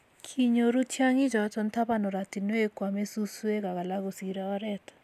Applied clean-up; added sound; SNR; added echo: none; none; none; none.